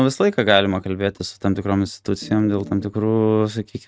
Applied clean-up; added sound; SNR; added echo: neural mask model RNNoise.